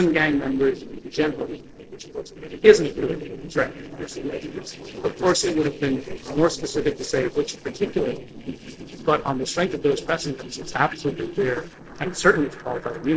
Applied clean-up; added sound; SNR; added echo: neural separator model SepFormer DNS4.